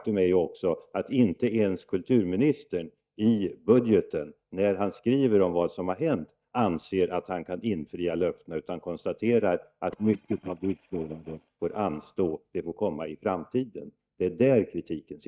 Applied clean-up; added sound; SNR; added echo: neural mask model DeepFilterNet 3.